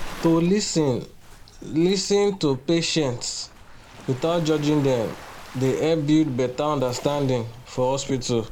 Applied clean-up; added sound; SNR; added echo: none; Waves, surf; 16 dB; none.